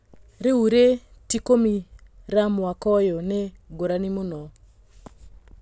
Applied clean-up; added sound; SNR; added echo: none; none; none; none.